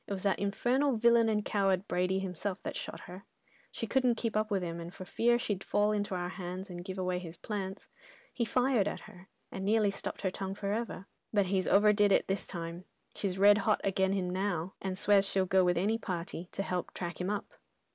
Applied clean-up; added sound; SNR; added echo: none; none; none; none.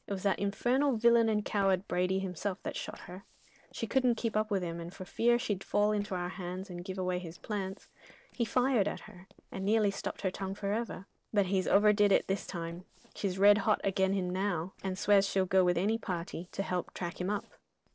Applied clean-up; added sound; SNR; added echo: neural separator model SepFormer DNS4.